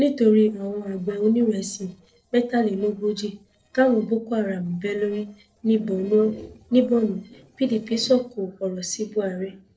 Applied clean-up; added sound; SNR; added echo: neural separator model SepFormer DNS4.